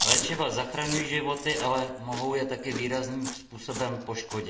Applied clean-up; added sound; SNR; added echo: none; Chewing, mastication; 4 dB; reverberation time 0.9 s.